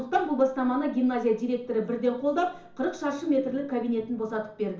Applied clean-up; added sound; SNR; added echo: none; none; none; reverberation time 0.7 s.